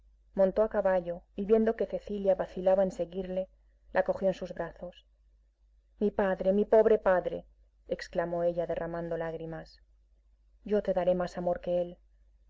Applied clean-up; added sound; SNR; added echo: none; none; none; none.